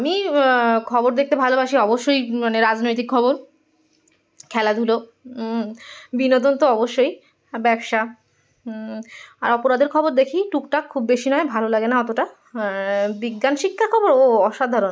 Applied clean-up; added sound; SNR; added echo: none; none; none; none.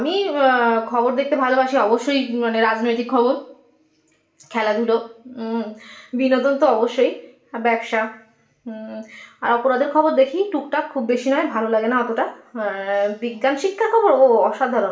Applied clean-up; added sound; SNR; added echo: none; none; none; reverberation time 0.5 s.